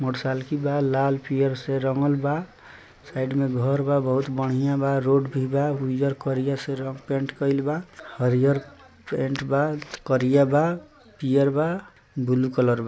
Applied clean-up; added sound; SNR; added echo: none; none; none; none.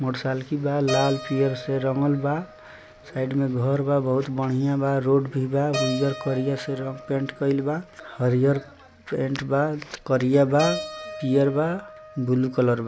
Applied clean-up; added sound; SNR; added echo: none; Keyboard (musical); 13 dB; none.